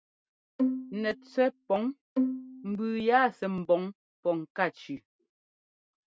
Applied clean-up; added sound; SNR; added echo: neural mask model RNNoise.